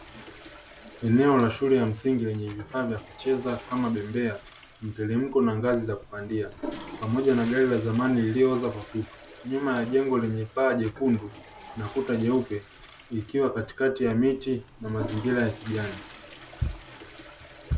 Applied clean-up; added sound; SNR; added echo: none; Toilet flush / Water; 17 dB; none.